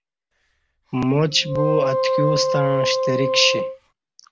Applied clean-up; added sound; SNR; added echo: none; Wind instrument, woodwind instrument; -1 dB; none.